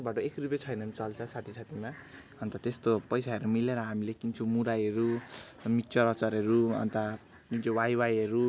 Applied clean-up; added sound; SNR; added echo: none; none; none; none.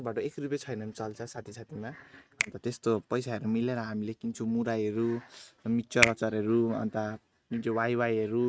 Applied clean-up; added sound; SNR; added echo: neural mask model RNNoise.